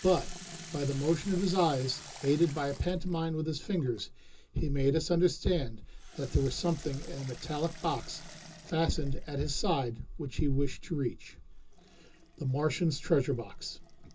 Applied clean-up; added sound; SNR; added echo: none; Sink (filling or washing) / Water tap, faucet; 20 dB; reverberation time 0.2 s.